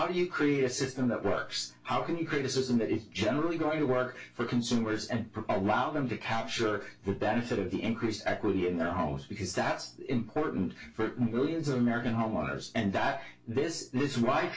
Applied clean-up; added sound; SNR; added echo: none; none; none; reverberation time 0.2 s.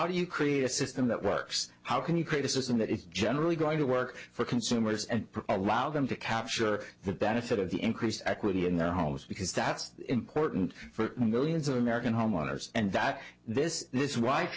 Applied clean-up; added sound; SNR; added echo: none; none; none; none.